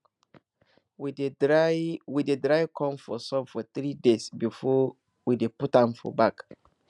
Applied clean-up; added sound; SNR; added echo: none; none; none; none.